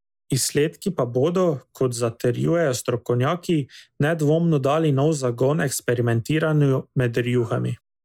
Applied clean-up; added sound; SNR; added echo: neural mask model Resemble Enhance denoiser.